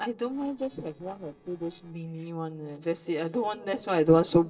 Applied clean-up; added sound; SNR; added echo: neural separator model SepFormer DNS4.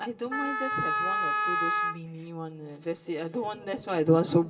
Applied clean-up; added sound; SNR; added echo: none; Wind instrument, woodwind instrument; -1 dB; reverberation time 2.8 s.